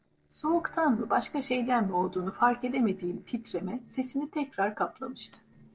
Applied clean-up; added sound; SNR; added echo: neural separator model SepFormer DNS4.